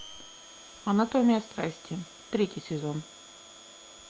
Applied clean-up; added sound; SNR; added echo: none; Domestic sounds, home sounds; 18 dB; none.